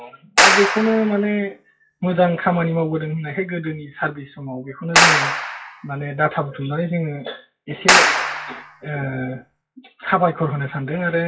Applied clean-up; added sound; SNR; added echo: classical method WPE with log-MMSE.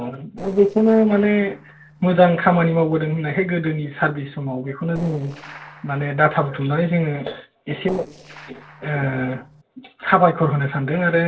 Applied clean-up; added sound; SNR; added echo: neural separator model SepFormer DNS4.